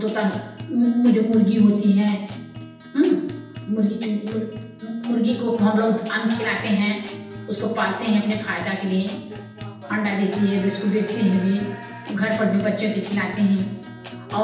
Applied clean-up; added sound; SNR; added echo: none; Guitar; 14 dB; reverberation time 0.9 s.